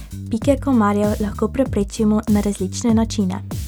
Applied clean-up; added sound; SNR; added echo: none; Bass guitar; 9 dB; none.